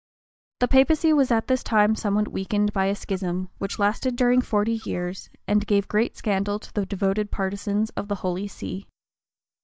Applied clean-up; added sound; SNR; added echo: neural mask model DeepFilterNet 3.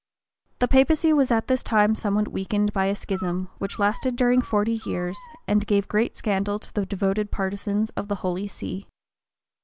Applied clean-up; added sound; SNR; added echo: none; Dog; 20 dB; none.